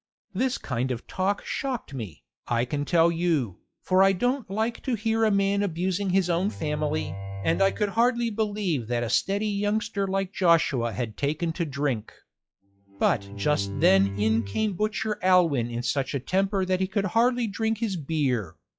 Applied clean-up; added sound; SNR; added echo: classical method log-MMSE.